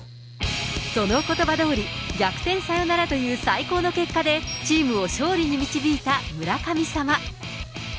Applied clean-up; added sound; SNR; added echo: none; Mechanical fan + Bell; 17 dB; none.